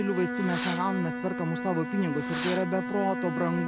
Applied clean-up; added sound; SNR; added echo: none; Fireworks + Bowed string instrument; 2 dB; none.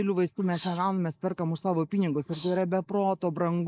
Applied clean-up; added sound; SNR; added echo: neural mask model Resemble Enhance denoiser.